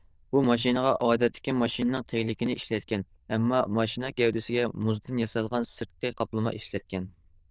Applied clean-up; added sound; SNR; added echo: neural diffusion model UNIVERSE++.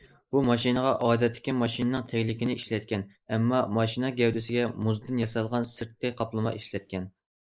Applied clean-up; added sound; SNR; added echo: neural mask model Resemble Enhance denoiser.